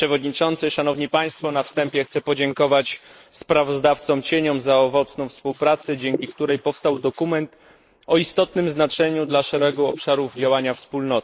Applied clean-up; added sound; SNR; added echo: neural mask model Resemble Enhance denoiser.